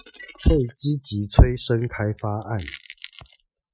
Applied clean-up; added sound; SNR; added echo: classical method Wiener filter.